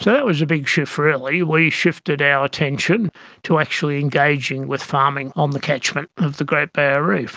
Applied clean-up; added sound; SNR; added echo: none; none; none; none.